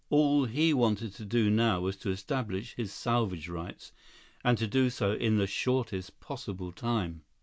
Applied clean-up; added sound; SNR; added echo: none; none; none; none.